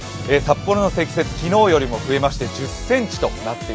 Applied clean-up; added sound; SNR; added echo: none; Engine / Truck / Car; 13 dB; none.